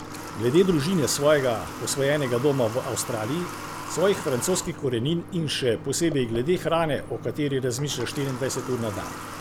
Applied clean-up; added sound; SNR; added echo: none; Water tap, faucet / Water; 11 dB; none.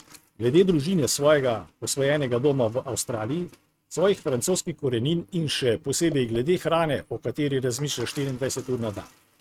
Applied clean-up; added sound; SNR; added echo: neural mask model RNNoise.